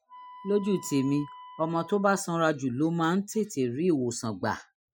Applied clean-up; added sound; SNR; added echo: classical method Wiener filter.